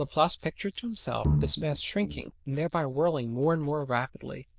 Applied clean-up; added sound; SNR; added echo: neural diffusion model UNIVERSE++.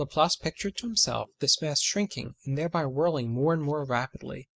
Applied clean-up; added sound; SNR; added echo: neural mask model Resemble Enhance denoiser.